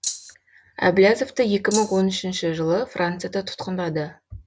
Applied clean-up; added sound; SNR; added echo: none; Rattle (instrument); 7 dB; none.